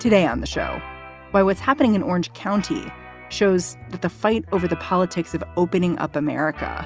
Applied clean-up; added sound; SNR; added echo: none; none; none; none.